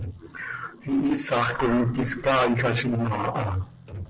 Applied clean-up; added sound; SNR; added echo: neural separator model SepFormer DNS4.